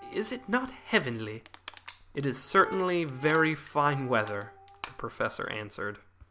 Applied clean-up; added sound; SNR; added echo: none; Crushing + Brass instrument; 17 dB; none.